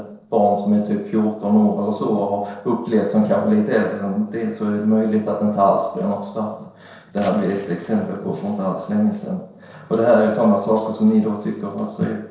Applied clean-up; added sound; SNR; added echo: neural separator model SepFormer DNS4.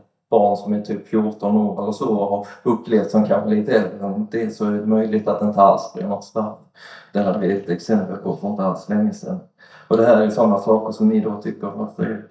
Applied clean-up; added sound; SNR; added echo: neural mask model DeepFilterNet 3.